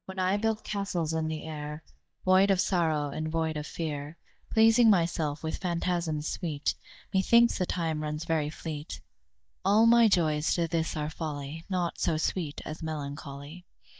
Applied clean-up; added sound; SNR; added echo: neural mask model DeepFilterNet 3.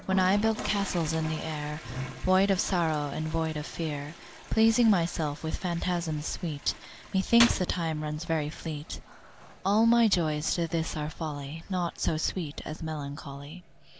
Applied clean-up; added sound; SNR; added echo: none; Toilet flush; 13 dB; none.